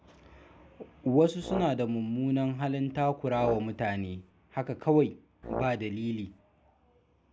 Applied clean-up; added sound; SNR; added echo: none; Brass instrument; 10 dB; none.